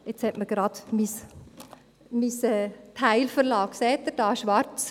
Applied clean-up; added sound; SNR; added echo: none; none; none; none.